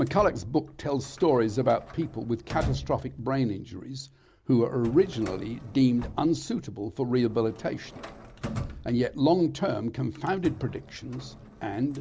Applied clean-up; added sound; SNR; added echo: none; Drawer open or close; 14 dB; none.